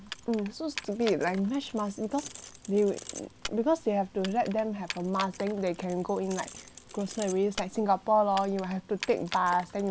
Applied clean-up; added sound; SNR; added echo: none; Keys jangling; 15 dB; none.